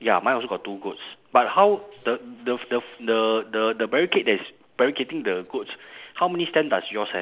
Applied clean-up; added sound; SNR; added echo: none; none; none; none.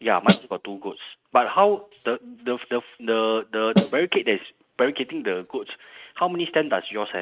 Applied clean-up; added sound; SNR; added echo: neural mask model RNNoise.